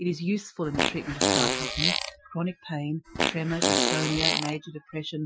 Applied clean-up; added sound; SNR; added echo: classical method Wiener filter.